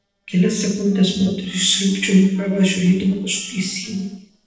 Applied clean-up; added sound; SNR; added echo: neural separator model SepFormer DNS4.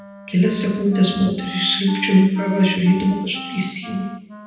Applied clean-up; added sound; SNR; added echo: none; Wind instrument, woodwind instrument; 15 dB; reverberation time 0.9 s.